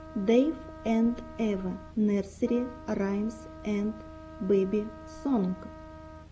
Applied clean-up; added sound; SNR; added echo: none; Trumpet; 17 dB; none.